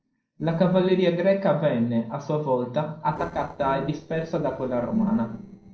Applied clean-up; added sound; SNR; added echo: neural separator model SepFormer DNS4.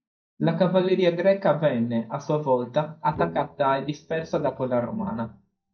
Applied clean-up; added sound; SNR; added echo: neural mask model DeepFilterNet 3.